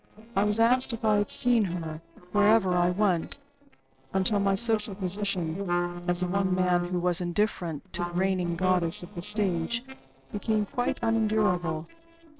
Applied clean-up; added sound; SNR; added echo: neural separator model SepFormer DNS4.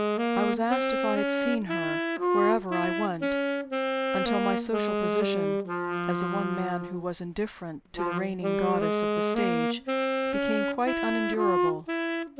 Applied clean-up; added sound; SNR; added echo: none; Wind instrument, woodwind instrument; -4 dB; none.